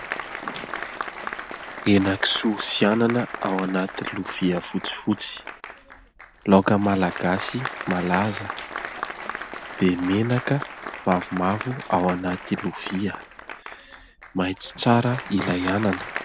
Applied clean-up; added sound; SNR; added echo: none; Applause; 10 dB; none.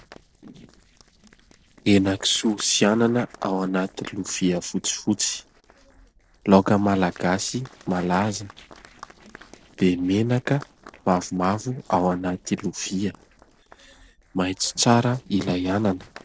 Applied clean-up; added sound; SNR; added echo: neural separator model SepFormer DNS4.